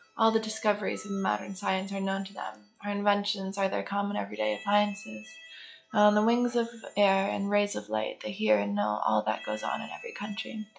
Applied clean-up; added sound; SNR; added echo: classical method log-MMSE.